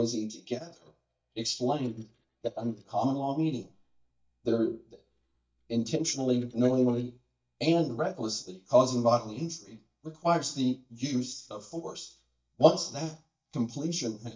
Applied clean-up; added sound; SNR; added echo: neural mask model DeepFilterNet 3.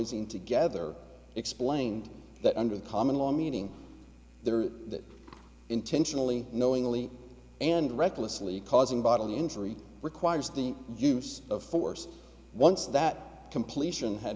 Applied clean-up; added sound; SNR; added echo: none; none; none; none.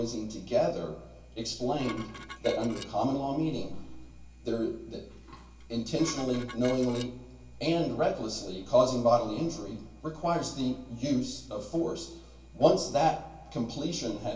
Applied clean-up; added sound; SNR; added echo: none; Dishes, pots, and pans; 16 dB; reverberation time 0.4 s.